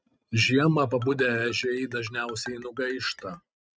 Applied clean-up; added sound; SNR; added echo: neural mask model RNNoise.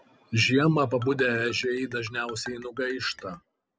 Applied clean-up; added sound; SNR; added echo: none; Marimba, xylophone; 18 dB; none.